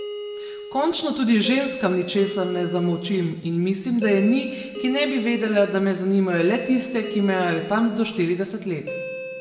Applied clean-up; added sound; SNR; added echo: none; Doorbell; 11 dB; reverberation time 1.3 s.